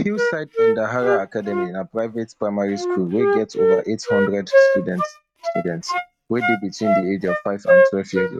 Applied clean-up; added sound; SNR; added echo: neural mask model RNNoise.